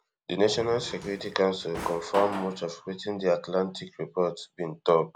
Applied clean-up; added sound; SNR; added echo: none; Drawer open or close; 11 dB; none.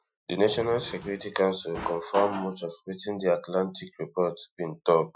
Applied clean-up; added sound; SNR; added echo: classical method Wiener filter.